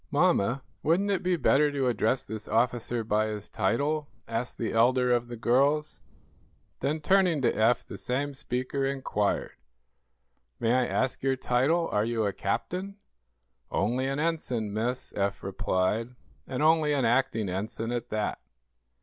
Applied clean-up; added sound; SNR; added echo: none; none; none; none.